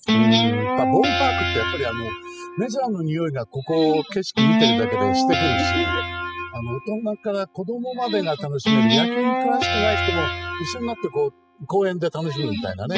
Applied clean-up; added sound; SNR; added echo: classical method spectral subtraction.